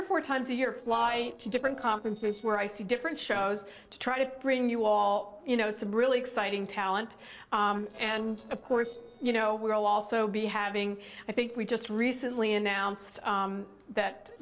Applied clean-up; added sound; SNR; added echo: neural separator model SepFormer DNS4.